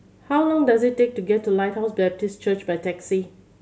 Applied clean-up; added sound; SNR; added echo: none; none; none; none.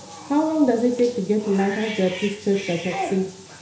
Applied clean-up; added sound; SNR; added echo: none; Bathtub (filling or washing) / Cat; 12 dB; reverberation time 0.5 s.